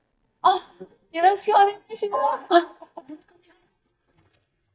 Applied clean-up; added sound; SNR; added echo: neural mask model DeepFilterNet 3.